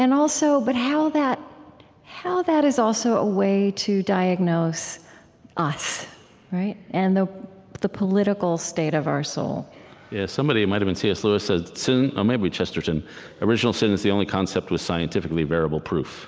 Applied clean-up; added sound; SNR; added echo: none; none; none; none.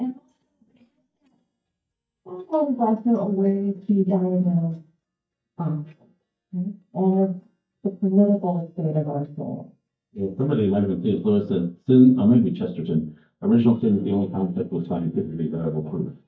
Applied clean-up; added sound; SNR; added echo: neural mask model DeepFilterNet 3.